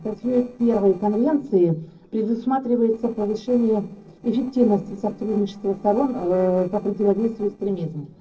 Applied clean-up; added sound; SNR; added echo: neural separator model SepFormer DNS4.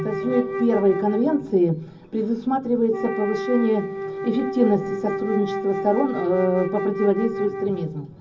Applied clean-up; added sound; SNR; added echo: none; Wind instrument, woodwind instrument; 7 dB; reverberation time 0.4 s.